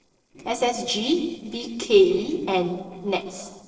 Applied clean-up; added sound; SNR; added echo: neural separator model SepFormer DNS4.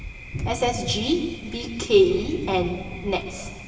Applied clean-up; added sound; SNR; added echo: none; Thunder; 9 dB; reverberation time 2.5 s.